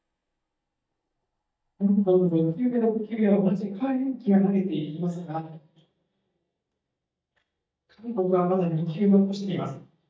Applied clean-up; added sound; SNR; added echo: neural mask model DeepFilterNet 3.